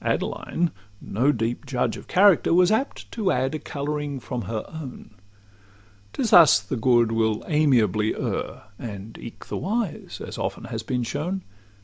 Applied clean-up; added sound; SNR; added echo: none; none; none; none.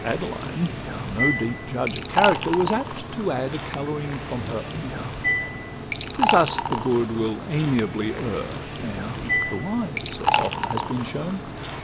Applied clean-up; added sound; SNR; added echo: none; Liquid; 1 dB; none.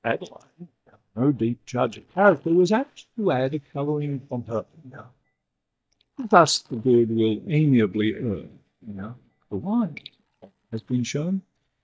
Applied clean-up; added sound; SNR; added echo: neural mask model DeepFilterNet 3.